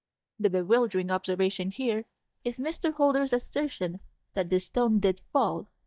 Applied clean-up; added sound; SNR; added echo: neural mask model DeepFilterNet 3.